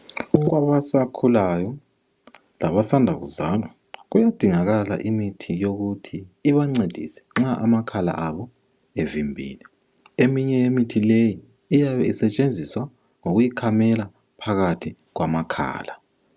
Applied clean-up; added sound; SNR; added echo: none; none; none; none.